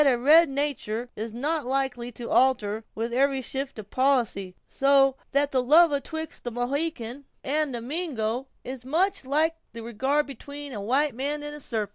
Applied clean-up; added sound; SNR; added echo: none; none; none; none.